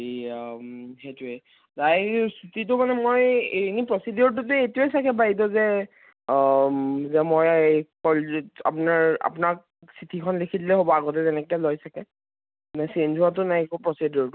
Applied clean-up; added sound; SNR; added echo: none; none; none; none.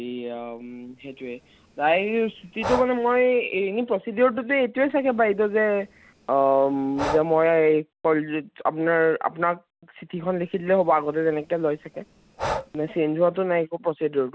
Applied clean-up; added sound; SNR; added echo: none; Breathing; 13 dB; none.